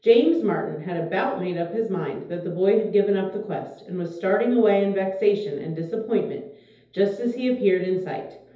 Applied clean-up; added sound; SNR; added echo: none; none; none; reverberation time 0.8 s.